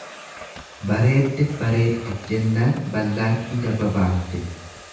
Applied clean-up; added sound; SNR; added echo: none; Domestic sounds, home sounds; 18 dB; reverberation time 0.9 s.